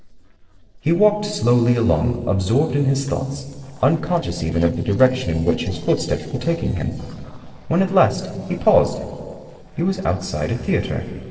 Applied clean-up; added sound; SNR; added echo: neural separator model SepFormer DNS4.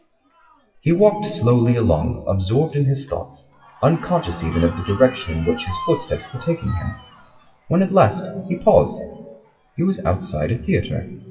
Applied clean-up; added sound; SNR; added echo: classical method WPE with log-MMSE.